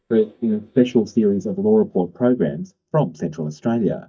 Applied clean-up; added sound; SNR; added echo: neural mask model DeepFilterNet 3.